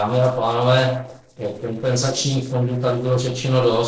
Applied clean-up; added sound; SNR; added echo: neural separator model SepFormer DNS4.